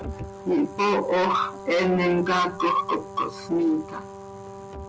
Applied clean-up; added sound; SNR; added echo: none; Brass instrument; 15 dB; none.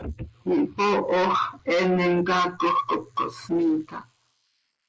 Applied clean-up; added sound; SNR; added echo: neural mask model Resemble Enhance denoiser.